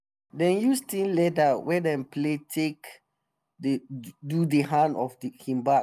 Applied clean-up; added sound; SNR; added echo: none; none; none; none.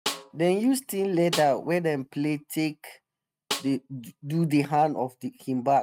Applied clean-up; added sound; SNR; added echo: neural mask model RNNoise.